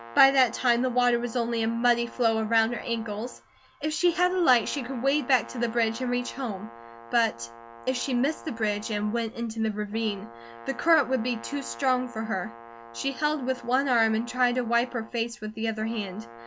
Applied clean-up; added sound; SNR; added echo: none; Brass instrument; 17 dB; none.